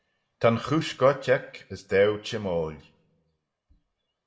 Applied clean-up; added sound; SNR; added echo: none; none; none; reverberation time 0.5 s.